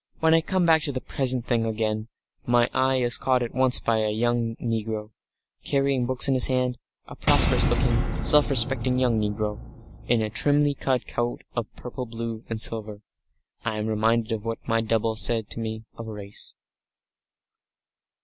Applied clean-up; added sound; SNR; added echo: none; Shatter / Boom; 1 dB; none.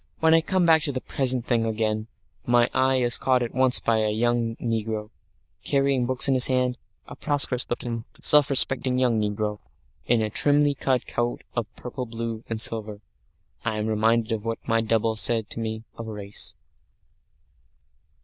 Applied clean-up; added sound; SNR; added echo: neural diffusion model UNIVERSE++.